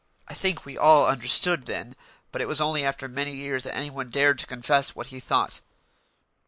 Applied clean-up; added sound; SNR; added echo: neural mask model Resemble Enhance denoiser.